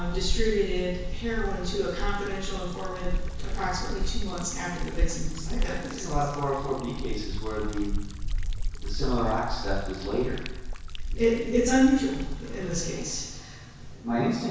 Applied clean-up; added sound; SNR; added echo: none; Liquid; 0 dB; reverberation time 1.1 s.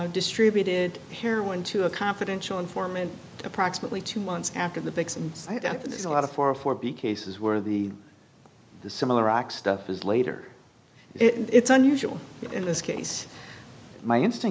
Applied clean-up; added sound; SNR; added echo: none; none; none; none.